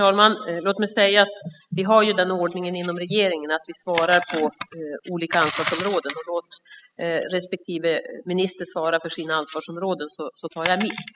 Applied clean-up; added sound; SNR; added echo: classical method spectral subtraction.